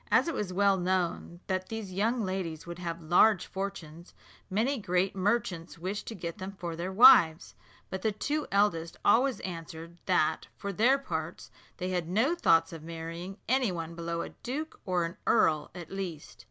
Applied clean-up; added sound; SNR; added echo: none; none; none; none.